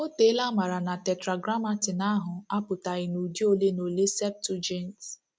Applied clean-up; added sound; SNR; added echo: none; none; none; none.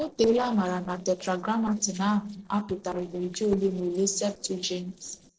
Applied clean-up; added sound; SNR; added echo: neural separator model SepFormer DNS4.